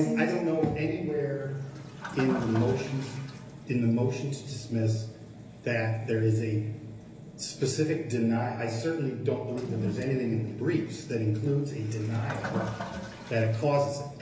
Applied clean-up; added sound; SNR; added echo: none; Toilet flush; 13 dB; reverberation time 0.3 s.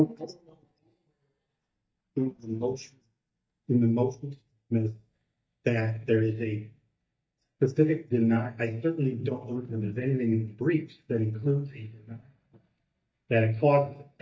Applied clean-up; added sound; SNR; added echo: neural mask model DeepFilterNet 3.